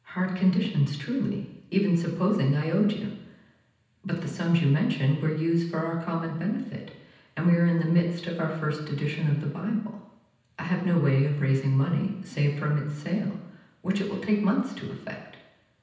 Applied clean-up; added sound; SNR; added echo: none; none; none; reverberation time 0.9 s.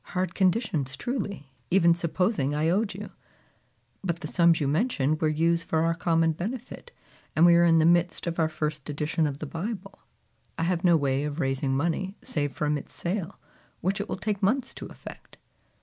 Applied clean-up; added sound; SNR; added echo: none; none; none; none.